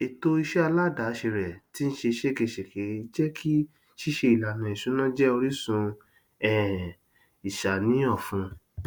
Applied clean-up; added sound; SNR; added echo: none; none; none; none.